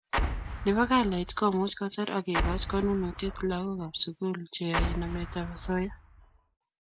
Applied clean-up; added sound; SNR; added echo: none; Explosion; 4 dB; none.